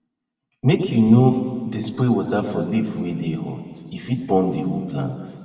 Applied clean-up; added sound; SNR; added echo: none; none; none; reverberation time 2.1 s.